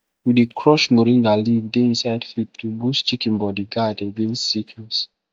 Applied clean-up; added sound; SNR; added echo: neural mask model DeepFilterNet 3.